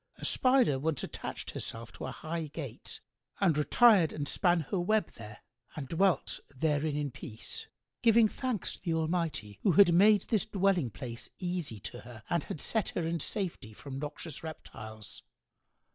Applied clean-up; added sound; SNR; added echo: none; none; none; none.